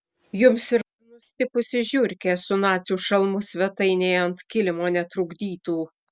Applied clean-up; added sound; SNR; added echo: none; none; none; none.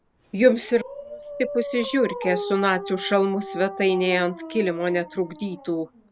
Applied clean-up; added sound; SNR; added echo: none; Dog; 12 dB; none.